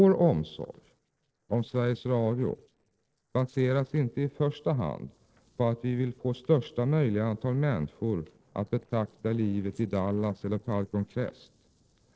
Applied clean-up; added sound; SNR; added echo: neural separator model SepFormer DNS4.